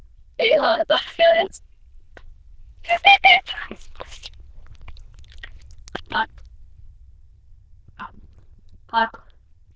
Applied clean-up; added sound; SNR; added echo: neural diffusion model UNIVERSE++.